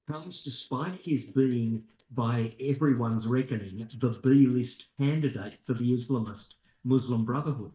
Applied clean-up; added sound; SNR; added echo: neural mask model DeepFilterNet 3.